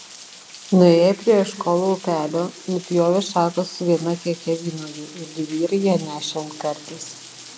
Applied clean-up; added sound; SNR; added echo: none; Rain; 19 dB; none.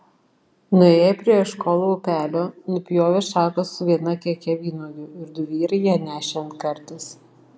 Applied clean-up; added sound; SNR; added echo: none; none; none; none.